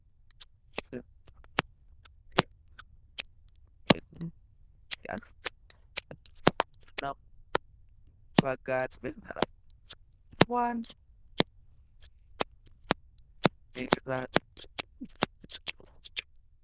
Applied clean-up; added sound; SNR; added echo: neural diffusion model UNIVERSE++.